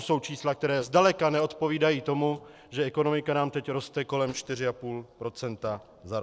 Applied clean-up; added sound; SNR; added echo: neural separator model SepFormer DNS4.